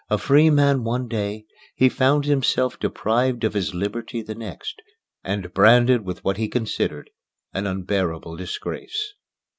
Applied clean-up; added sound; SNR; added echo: none; none; none; none.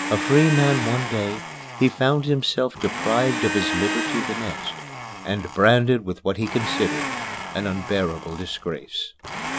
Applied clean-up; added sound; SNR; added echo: none; Domestic sounds, home sounds; 6 dB; none.